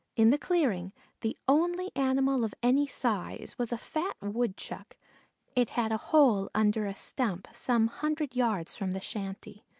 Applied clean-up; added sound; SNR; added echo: none; none; none; none.